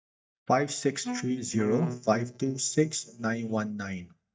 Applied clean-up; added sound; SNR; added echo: neural mask model DeepFilterNet 3.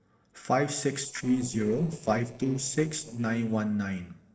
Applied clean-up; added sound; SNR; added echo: neural separator model SepFormer DNS4.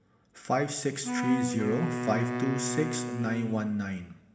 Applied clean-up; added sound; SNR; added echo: none; Wind instrument, woodwind instrument; 3 dB; reverberation time 0.9 s.